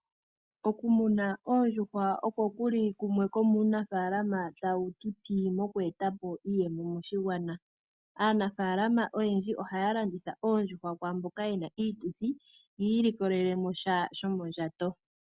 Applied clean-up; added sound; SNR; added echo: none; none; none; none.